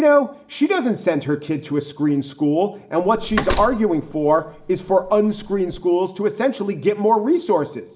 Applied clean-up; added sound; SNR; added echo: none; Slam; 10 dB; reverberation time 0.6 s.